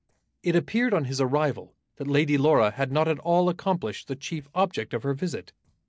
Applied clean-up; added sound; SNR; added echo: neural separator model SepFormer DNS4.